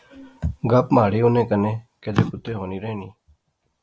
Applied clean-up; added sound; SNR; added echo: none; none; none; none.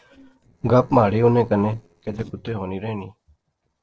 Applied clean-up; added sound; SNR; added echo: neural separator model SepFormer DNS4.